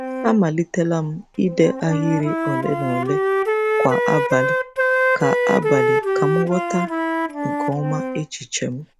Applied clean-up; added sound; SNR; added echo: none; Wind instrument, woodwind instrument; -1 dB; none.